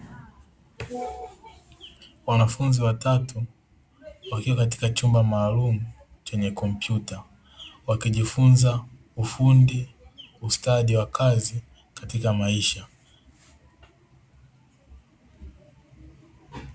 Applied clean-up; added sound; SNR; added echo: none; none; none; none.